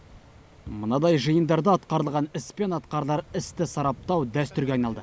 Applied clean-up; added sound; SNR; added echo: none; none; none; none.